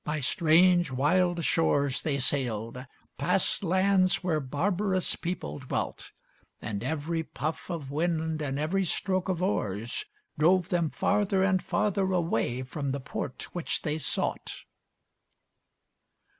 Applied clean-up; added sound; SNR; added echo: none; none; none; none.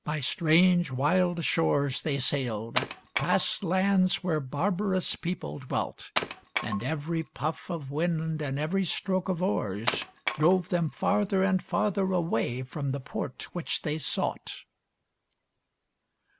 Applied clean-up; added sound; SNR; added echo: none; Wood; 7 dB; none.